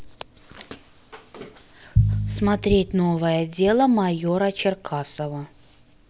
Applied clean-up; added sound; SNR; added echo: none; Piano; 1 dB; none.